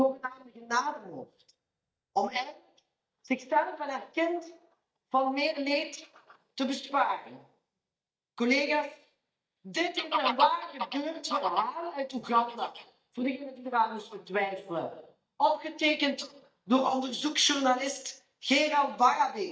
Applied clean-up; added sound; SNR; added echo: neural mask model DeepFilterNet 3.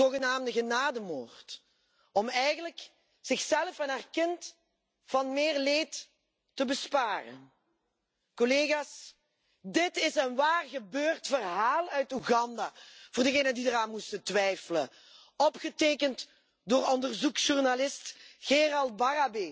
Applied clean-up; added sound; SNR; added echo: none; none; none; none.